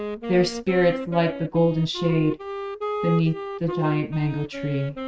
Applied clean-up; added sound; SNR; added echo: neural mask model RNNoise.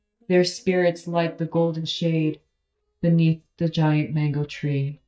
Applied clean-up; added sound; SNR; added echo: neural mask model DeepFilterNet 3.